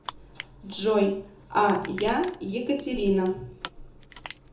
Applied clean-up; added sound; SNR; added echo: none; Crushing; 14 dB; reverberation time 0.6 s.